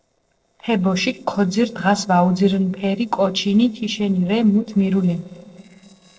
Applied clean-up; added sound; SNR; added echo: neural separator model SepFormer DNS4.